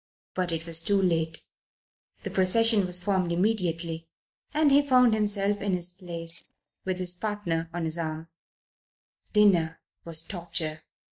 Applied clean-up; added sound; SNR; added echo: neural mask model DeepFilterNet 3.